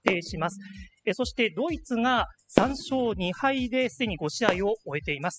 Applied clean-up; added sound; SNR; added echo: classical method spectral subtraction.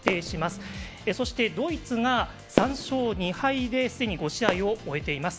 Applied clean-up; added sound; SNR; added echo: none; Fireworks; 7 dB; none.